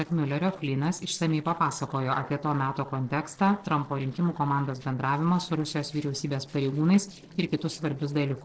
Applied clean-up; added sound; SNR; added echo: neural separator model SepFormer DNS4.